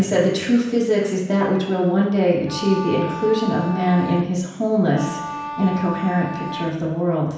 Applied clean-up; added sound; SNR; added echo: none; Bowed string instrument; 11 dB; reverberation time 0.9 s.